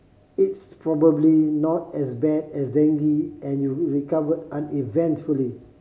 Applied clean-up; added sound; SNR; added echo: none; none; none; none.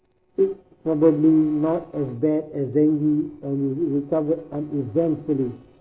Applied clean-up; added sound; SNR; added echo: neural separator model SepFormer DNS4.